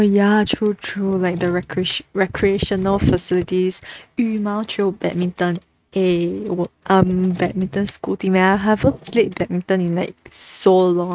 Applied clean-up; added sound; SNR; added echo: neural mask model RNNoise.